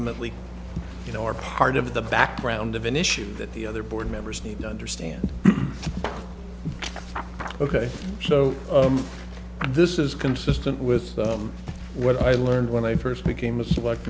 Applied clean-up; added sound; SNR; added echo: none; none; none; none.